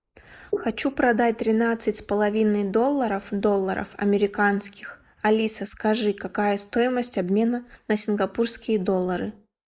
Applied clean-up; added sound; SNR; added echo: neural mask model Resemble Enhance denoiser.